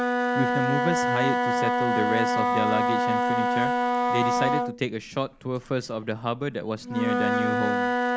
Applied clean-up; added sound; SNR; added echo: none; Wind instrument, woodwind instrument; -4 dB; none.